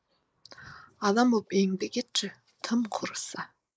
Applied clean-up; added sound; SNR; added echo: neural mask model Resemble Enhance denoiser.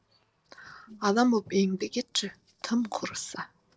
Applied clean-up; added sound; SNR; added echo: neural separator model SepFormer DNS4.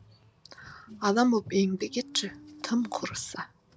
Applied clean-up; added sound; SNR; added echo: none; Car; 20 dB; none.